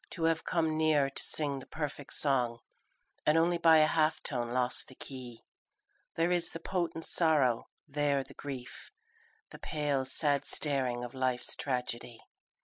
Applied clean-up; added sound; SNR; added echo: none; none; none; none.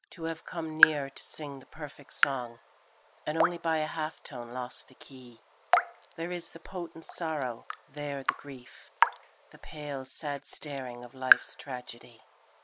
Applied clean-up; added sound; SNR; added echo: none; Raindrop / Drip; -3 dB; none.